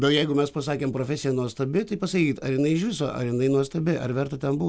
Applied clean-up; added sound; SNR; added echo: none; none; none; none.